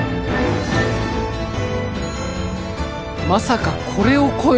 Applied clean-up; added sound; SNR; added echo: none; none; none; none.